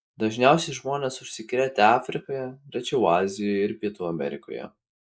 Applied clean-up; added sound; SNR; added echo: neural mask model Resemble Enhance denoiser.